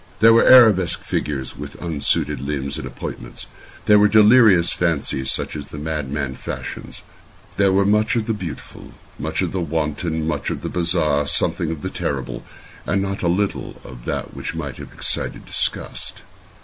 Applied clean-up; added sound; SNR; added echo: none; none; none; none.